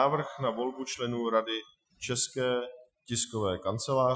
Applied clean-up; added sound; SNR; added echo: classical method Wiener filter.